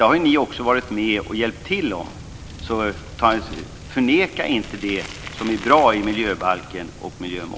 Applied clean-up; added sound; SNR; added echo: none; Bicycle + Vehicle; 16 dB; none.